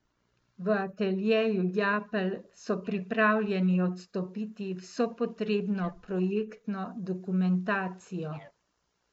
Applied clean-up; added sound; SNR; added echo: neural mask model Resemble Enhance denoiser.